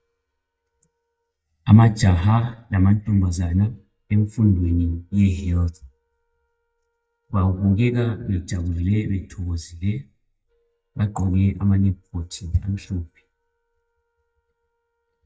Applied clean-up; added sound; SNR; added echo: neural mask model DeepFilterNet 3.